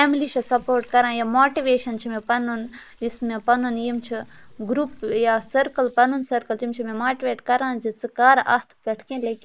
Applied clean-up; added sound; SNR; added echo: neural mask model Resemble Enhance denoiser.